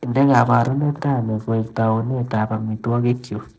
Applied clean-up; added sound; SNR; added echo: neural separator model SepFormer DNS4.